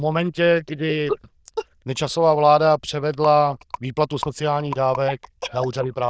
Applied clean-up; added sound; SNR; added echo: neural diffusion model UNIVERSE++.